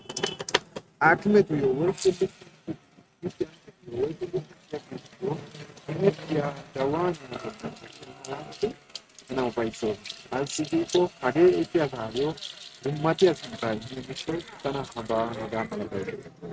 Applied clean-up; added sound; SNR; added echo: neural mask model RNNoise.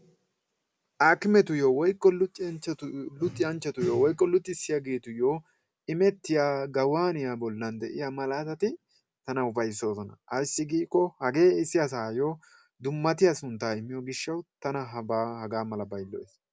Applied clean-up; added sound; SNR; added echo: none; none; none; none.